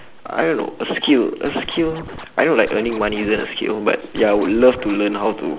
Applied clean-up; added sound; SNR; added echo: none; Scratching (performance technique); 14 dB; none.